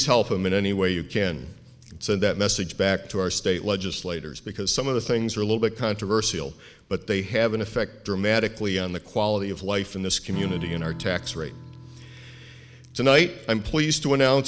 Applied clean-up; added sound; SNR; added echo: none; Strum; 19 dB; none.